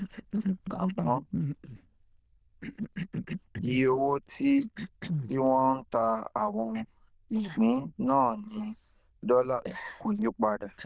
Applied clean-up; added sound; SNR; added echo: neural diffusion model UNIVERSE++.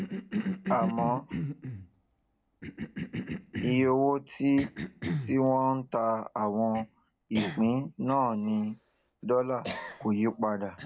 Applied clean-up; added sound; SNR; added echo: none; Cough; 8 dB; none.